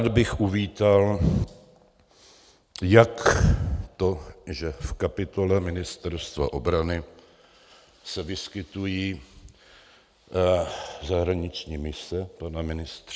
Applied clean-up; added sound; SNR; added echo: none; none; none; none.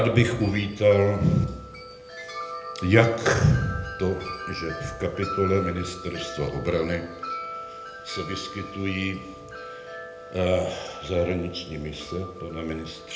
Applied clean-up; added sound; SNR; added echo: none; Wind chime; 12 dB; reverberation time 0.8 s.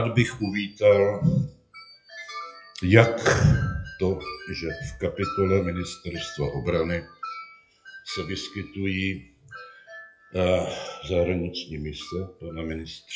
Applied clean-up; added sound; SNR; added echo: classical method WPE with log-MMSE.